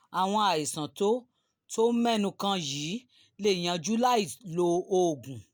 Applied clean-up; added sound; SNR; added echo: none; none; none; none.